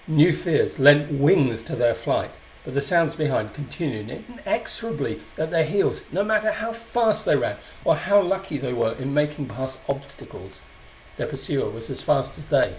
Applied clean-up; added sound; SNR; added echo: none; none; none; none.